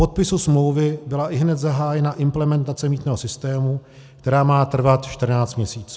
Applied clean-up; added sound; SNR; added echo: none; none; none; none.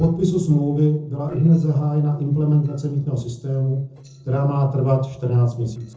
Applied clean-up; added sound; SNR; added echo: neural separator model SepFormer DNS4.